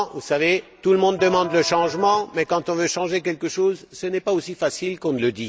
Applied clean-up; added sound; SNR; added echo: none; Electric guitar; 12 dB; none.